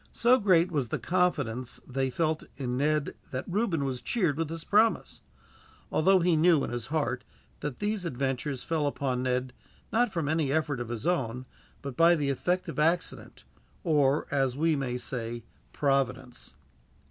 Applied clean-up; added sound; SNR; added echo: none; none; none; none.